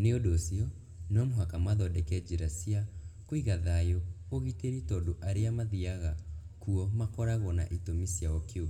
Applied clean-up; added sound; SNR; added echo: none; none; none; reverberation time 0.8 s.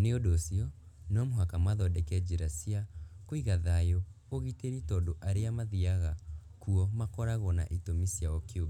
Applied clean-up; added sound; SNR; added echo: none; none; none; none.